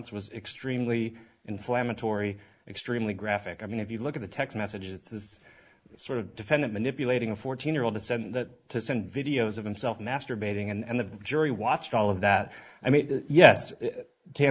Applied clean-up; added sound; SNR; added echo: neural mask model Resemble Enhance denoiser.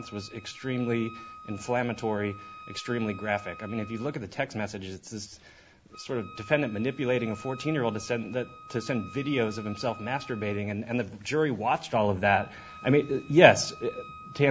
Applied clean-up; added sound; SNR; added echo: none; Wind instrument, woodwind instrument; 19 dB; none.